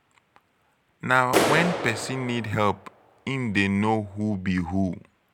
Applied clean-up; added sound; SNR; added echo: none; Clapping; 5 dB; none.